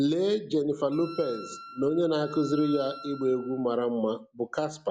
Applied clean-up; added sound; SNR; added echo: none; Wind instrument, woodwind instrument; 17 dB; none.